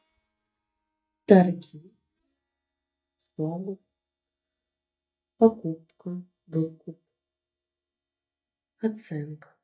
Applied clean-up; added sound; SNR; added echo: neural mask model DeepFilterNet 3.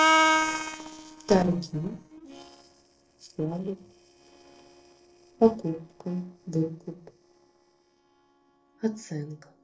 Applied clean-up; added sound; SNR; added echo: neural separator model SepFormer DNS4.